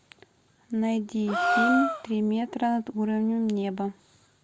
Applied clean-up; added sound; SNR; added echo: none; Gasp; 2 dB; none.